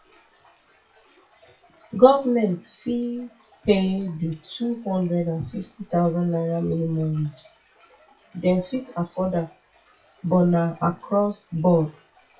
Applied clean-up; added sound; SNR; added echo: classical method WPE with log-MMSE.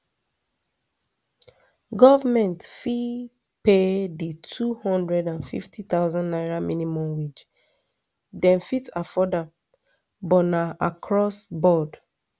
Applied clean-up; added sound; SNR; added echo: none; none; none; none.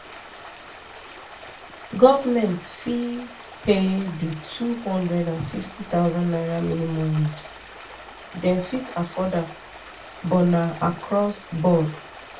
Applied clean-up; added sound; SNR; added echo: none; Stream; 17 dB; reverberation time 0.2 s.